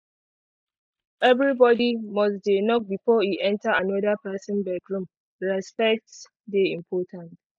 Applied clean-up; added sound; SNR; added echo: neural mask model DeepFilterNet 3.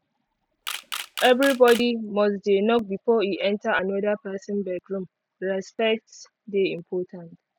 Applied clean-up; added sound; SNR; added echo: none; Camera; 11 dB; none.